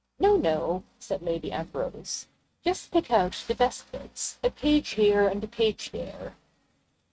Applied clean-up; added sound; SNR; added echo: neural mask model RNNoise.